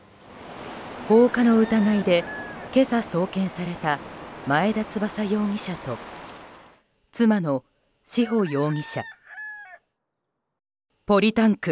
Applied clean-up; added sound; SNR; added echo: none; Chicken, rooster; 19 dB; none.